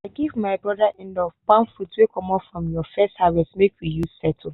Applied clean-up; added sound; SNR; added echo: none; none; none; none.